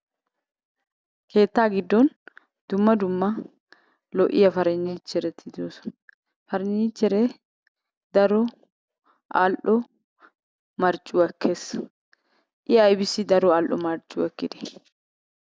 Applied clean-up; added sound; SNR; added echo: none; none; none; none.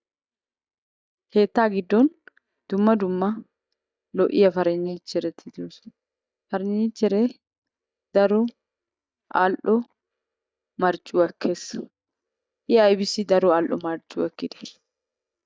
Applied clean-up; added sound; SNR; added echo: neural mask model DeepFilterNet 3.